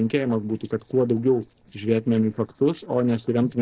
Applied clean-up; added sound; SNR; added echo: neural separator model SepFormer DNS4.